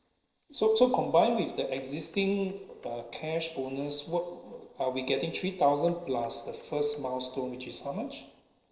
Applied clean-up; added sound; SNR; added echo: neural separator model SepFormer DNS4.